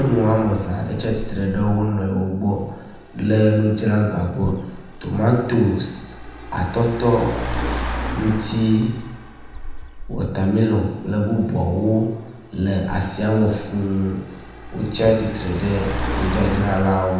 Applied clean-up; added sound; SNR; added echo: none; Car; 10 dB; reverberation time 1.0 s.